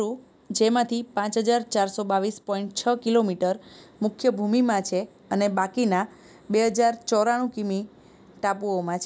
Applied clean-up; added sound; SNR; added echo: none; none; none; none.